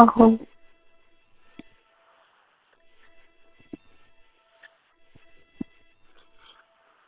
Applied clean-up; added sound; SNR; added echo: neural separator model SepFormer WHAM!.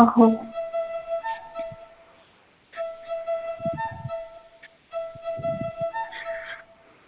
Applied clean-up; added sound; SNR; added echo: none; Bowed string instrument; 4 dB; none.